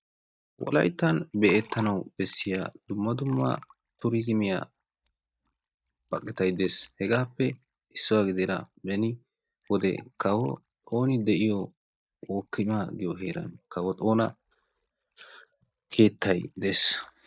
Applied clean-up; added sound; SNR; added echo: neural mask model DeepFilterNet 3.